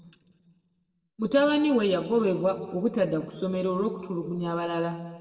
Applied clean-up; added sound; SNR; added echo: none; none; none; reverberation time 1.5 s.